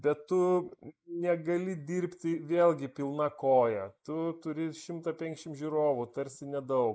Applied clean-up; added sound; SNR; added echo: neural mask model Resemble Enhance denoiser.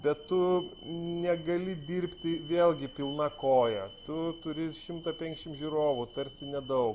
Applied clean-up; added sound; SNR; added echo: none; Alarm; 18 dB; none.